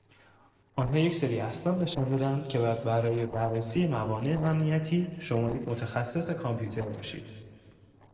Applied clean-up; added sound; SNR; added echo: neural separator model SepFormer DNS4.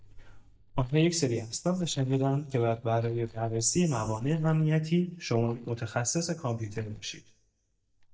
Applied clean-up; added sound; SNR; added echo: neural mask model DeepFilterNet 3.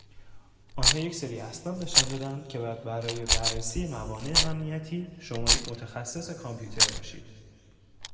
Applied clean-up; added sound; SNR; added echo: none; Rattle; -5 dB; reverberation time 1.9 s.